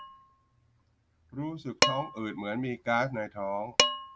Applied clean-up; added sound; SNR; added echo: none; Dishes, pots, and pans; -1 dB; none.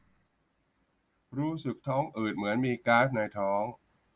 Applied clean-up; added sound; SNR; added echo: none; none; none; none.